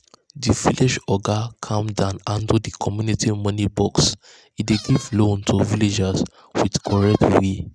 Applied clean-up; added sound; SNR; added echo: neural mask model RNNoise.